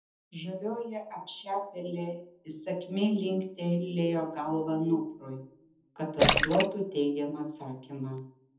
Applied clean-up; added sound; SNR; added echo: none; Splash, splatter; -4 dB; reverberation time 0.7 s.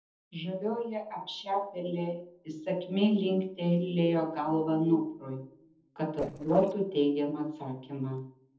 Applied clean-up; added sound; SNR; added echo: neural separator model SepFormer DNS4.